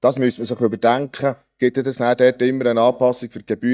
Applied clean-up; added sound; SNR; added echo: neural mask model DeepFilterNet 3.